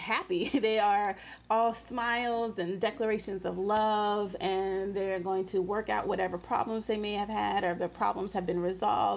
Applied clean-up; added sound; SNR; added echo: none; none; none; none.